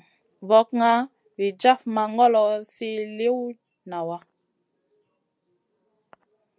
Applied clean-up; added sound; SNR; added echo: none; none; none; none.